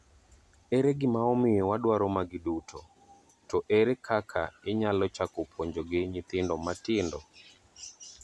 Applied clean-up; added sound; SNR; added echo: none; none; none; none.